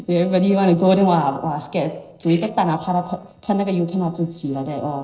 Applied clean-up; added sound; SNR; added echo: neural separator model SepFormer DNS4.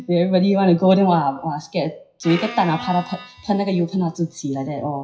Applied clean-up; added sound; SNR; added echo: classical method WPE with log-MMSE.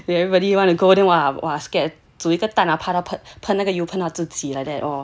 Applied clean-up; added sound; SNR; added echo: none; none; none; none.